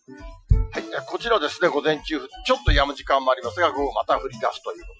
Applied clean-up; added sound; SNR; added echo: classical method Wiener filter.